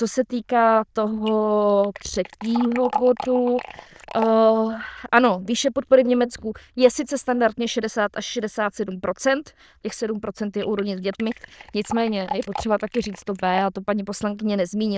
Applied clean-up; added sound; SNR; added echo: neural diffusion model UNIVERSE++.